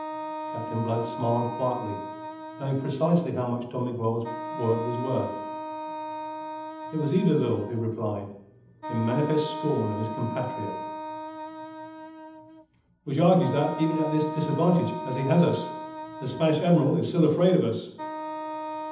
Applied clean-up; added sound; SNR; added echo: none; Wind instrument, woodwind instrument; 9 dB; reverberation time 0.8 s.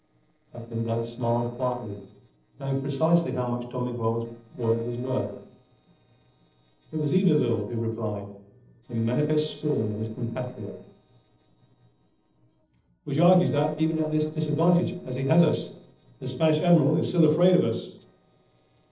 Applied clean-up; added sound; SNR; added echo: neural separator model SepFormer DNS4.